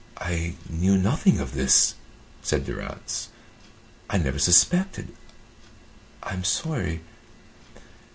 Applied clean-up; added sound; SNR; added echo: none; none; none; none.